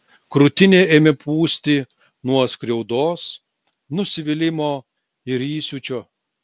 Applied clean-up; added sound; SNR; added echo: none; none; none; none.